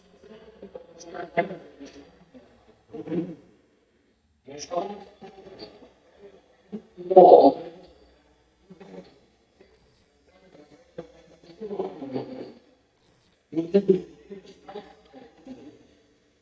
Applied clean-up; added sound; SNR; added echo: neural mask model DeepFilterNet 3.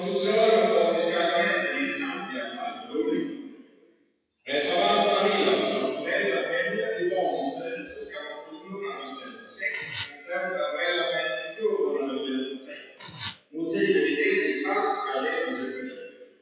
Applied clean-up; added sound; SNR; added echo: classical method WPE with log-MMSE.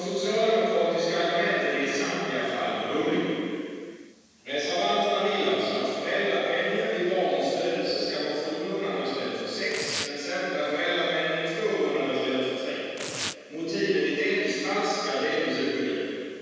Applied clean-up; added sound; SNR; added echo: none; Tearing; 11 dB; reverberation time 2.1 s.